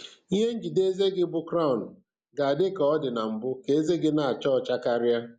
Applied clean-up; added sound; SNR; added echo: none; none; none; none.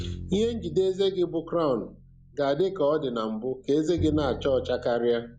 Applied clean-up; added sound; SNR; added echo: none; Bowed string instrument; 14 dB; none.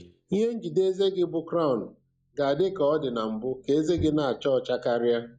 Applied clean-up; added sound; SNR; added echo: neural mask model DeepFilterNet 3.